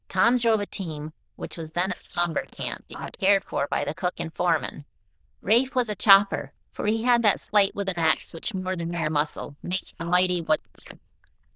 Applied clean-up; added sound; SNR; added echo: neural diffusion model UNIVERSE++.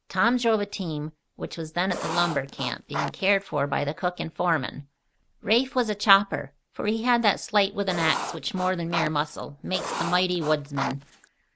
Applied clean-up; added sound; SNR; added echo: none; Writing; 7 dB; none.